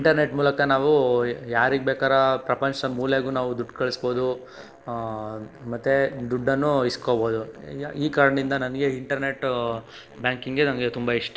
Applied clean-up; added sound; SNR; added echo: neural separator model SepFormer DNS4.